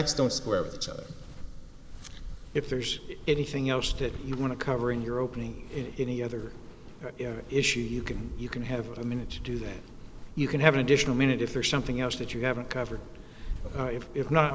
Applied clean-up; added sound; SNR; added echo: none; Walk, footsteps; 10 dB; none.